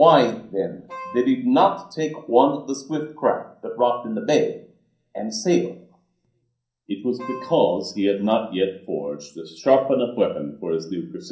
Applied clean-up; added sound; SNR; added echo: none; Wind instrument, woodwind instrument; 15 dB; reverberation time 0.6 s.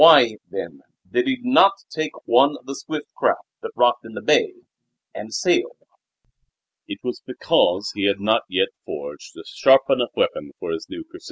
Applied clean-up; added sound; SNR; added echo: none; none; none; none.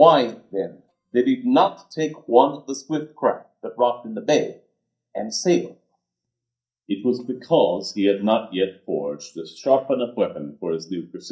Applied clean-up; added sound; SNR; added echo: neural mask model DeepFilterNet 3.